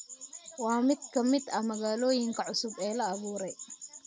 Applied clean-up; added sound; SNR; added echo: none; none; none; none.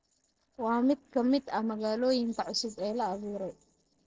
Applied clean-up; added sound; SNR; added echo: neural separator model SepFormer DNS4.